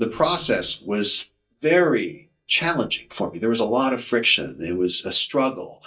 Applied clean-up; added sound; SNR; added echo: neural mask model DeepFilterNet 3.